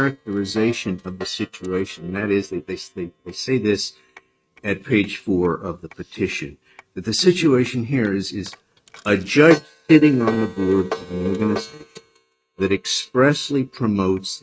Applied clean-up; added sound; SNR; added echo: neural mask model RNNoise.